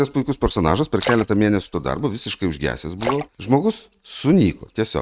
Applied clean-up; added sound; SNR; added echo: neural mask model RNNoise.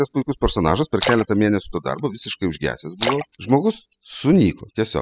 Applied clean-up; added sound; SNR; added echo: classical method spectral subtraction.